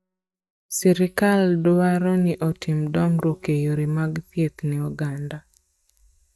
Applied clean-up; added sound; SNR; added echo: neural mask model DeepFilterNet 3.